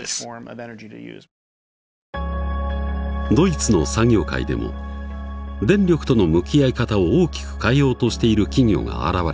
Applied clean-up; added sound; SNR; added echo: none; none; none; none.